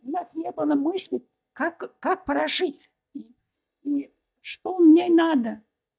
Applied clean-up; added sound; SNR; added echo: neural mask model DeepFilterNet 3.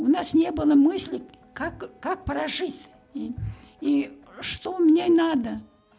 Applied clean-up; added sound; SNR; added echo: none; none; none; none.